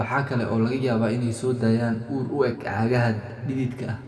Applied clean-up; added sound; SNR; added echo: none; none; none; reverberation time 1.9 s.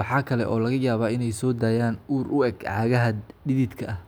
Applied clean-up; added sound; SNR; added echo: none; none; none; none.